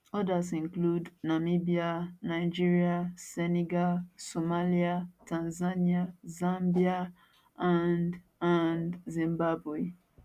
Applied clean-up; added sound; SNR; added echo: none; Whoosh, swoosh, swish; 20 dB; none.